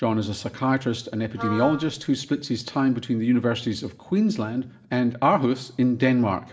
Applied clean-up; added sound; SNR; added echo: none; Wind instrument, woodwind instrument; 11 dB; reverberation time 0.5 s.